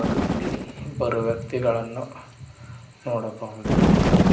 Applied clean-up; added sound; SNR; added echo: none; Bird; -5 dB; reverberation time 0.5 s.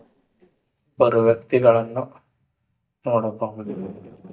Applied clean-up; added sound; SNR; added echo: neural mask model DeepFilterNet 3.